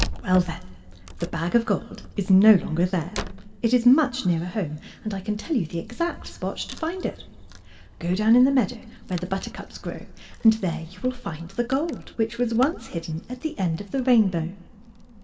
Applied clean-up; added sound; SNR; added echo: none; Wood; 14 dB; reverberation time 2.4 s.